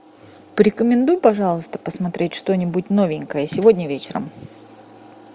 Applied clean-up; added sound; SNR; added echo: none; none; none; none.